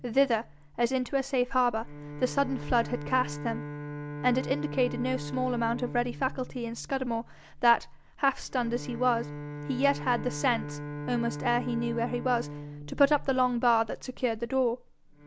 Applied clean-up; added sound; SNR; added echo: none; Bowed string instrument; 11 dB; none.